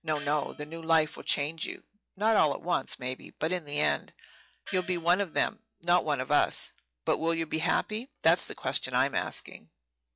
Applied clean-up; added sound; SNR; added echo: classical method log-MMSE.